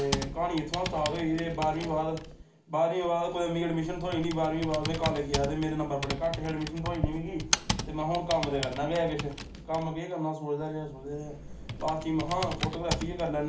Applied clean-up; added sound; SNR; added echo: none; Computer keyboard; 6 dB; reverberation time 0.4 s.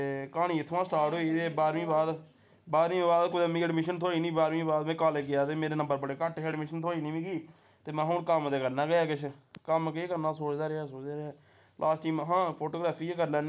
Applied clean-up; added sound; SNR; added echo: none; none; none; none.